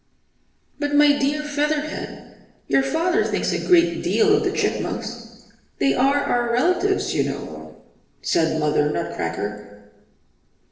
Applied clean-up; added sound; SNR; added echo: neural separator model SepFormer DNS4.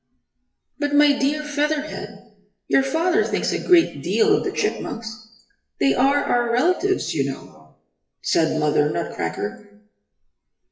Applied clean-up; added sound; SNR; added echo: classical method WPE with log-MMSE.